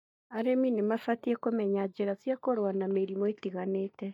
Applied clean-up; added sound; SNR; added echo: neural mask model DeepFilterNet 3.